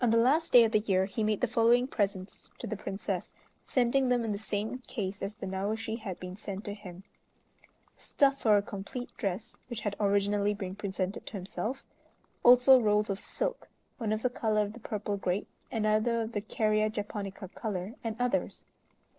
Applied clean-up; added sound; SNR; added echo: neural separator model SepFormer DNS4.